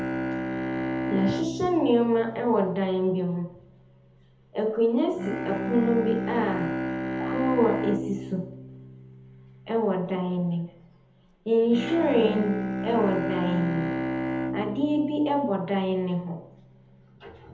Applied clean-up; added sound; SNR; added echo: none; Bowed string instrument; 6 dB; reverberation time 0.7 s.